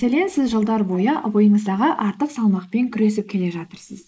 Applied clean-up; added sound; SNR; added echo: neural mask model Resemble Enhance denoiser.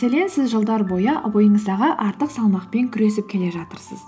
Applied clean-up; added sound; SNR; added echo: none; none; none; none.